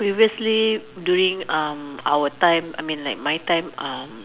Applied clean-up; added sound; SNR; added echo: none; none; none; none.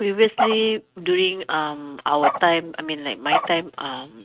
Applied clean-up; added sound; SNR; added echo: neural mask model RNNoise.